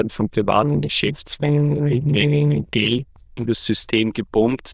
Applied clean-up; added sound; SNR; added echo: neural diffusion model UNIVERSE++.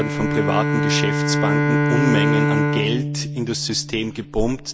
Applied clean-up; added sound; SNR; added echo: none; Bowed string instrument; -3 dB; none.